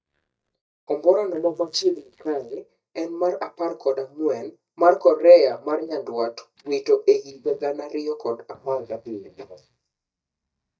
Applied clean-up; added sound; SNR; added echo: neural mask model DeepFilterNet 3.